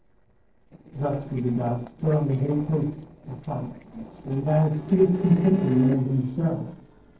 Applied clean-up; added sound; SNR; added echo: neural separator model SepFormer DNS4.